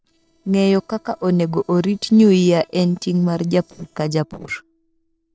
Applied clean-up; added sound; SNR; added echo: neural separator model SepFormer DNS4.